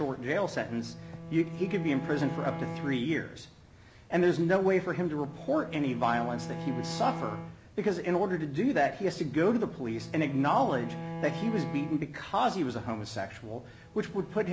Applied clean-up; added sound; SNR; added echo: none; Bowed string instrument; 12 dB; none.